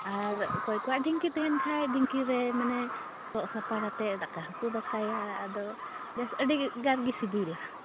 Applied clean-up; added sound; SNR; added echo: none; Bird vocalization, bird call, bird song; 6 dB; none.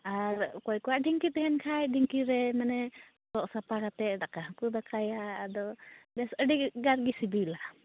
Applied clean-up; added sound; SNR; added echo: none; none; none; none.